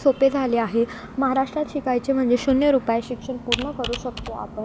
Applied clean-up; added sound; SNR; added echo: none; Computer keyboard; 14 dB; none.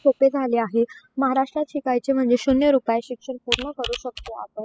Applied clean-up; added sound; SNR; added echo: classical method spectral subtraction.